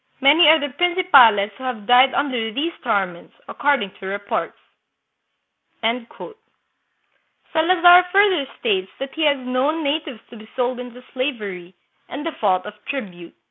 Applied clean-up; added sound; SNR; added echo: none; none; none; none.